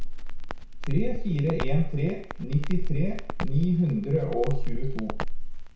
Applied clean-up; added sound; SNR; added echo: none; Crackle; -3 dB; reverberation time 0.6 s.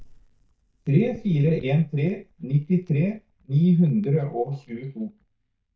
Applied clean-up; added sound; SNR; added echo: neural mask model DeepFilterNet 3.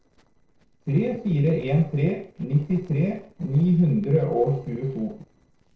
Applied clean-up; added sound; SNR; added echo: neural separator model SepFormer DNS4.